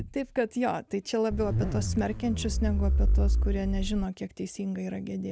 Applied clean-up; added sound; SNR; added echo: none; Zipper (clothing); -4 dB; none.